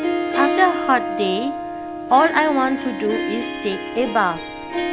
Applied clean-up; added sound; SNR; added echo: none; Harp; 3 dB; none.